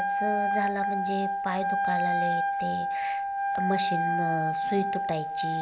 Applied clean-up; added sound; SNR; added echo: none; Wind instrument, woodwind instrument; -5 dB; none.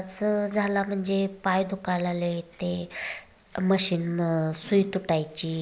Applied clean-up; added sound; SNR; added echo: none; none; none; none.